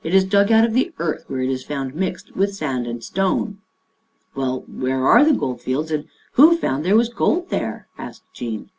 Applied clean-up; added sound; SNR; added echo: none; none; none; none.